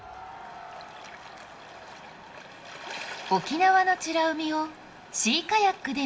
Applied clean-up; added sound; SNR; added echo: none; Crowd; 20 dB; reverberation time 0.3 s.